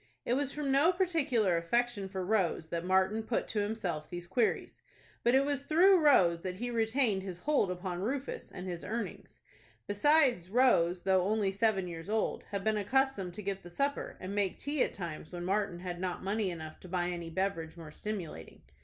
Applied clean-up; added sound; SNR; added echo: none; none; none; none.